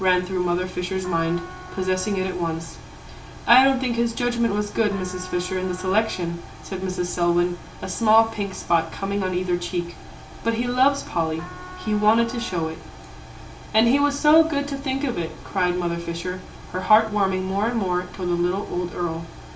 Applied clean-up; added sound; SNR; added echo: none; Trumpet; 18 dB; reverberation time 0.9 s.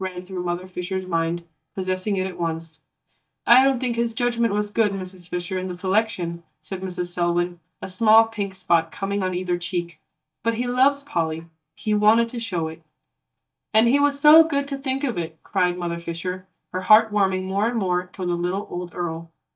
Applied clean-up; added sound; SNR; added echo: neural mask model DeepFilterNet 3.